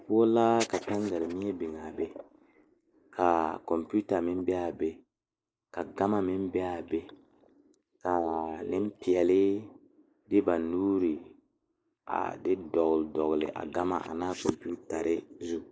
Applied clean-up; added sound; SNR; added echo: neural mask model Resemble Enhance denoiser.